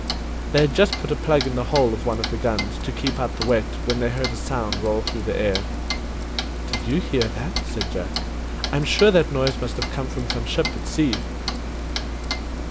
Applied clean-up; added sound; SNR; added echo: none; Clock; 2 dB; none.